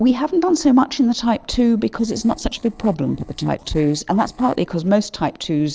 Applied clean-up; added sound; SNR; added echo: neural separator model SepFormer DNS4.